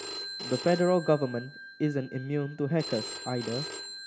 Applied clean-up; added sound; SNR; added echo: none; Telephone; 11 dB; none.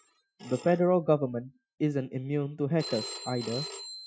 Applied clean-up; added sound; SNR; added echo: classical method Wiener filter.